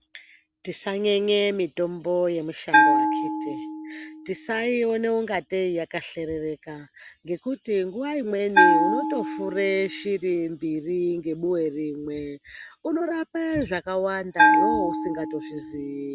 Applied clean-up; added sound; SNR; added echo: none; Bell; 0 dB; none.